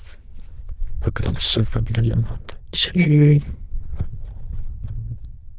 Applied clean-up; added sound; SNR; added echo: neural diffusion model UNIVERSE++.